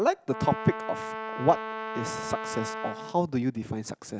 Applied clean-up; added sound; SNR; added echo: none; Brass instrument; 7 dB; none.